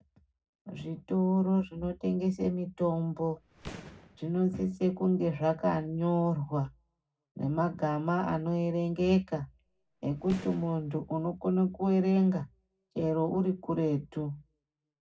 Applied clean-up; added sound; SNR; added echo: none; Fireworks; 20 dB; reverberation time 0.4 s.